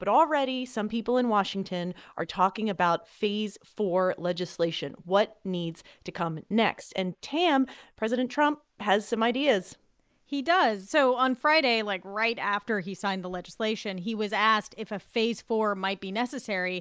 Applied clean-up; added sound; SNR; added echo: neural mask model Resemble Enhance denoiser.